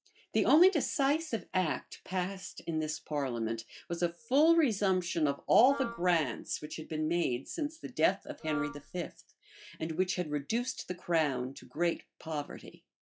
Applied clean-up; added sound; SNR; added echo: classical method log-MMSE.